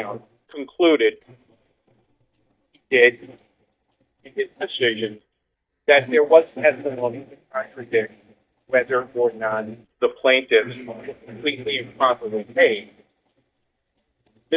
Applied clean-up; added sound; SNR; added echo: neural mask model DeepFilterNet 3.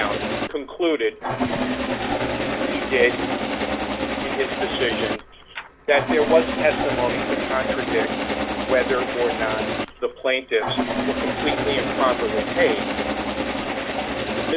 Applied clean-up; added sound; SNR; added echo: none; Engine starting; 0 dB; none.